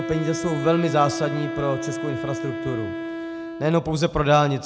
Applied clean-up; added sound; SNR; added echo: none; Wind instrument, woodwind instrument; 7 dB; none.